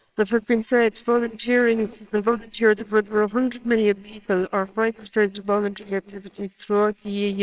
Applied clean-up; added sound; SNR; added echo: neural separator model SepFormer WHAMR!.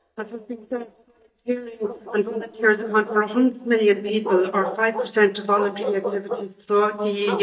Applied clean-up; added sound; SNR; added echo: neural mask model DeepFilterNet 3.